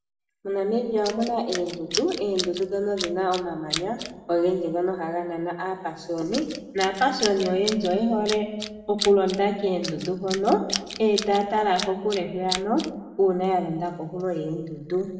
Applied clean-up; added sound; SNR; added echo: none; Tools; 10 dB; reverberation time 1.0 s.